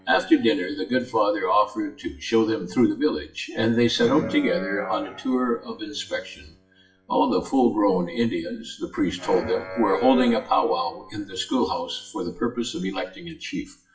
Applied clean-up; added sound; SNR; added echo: classical method WPE with log-MMSE.